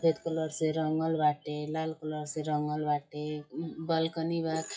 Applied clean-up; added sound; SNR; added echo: classical method WPE with log-MMSE.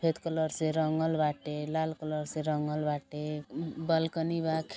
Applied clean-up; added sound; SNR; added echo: none; none; none; none.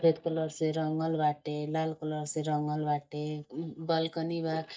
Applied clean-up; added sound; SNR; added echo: neural mask model DeepFilterNet 3.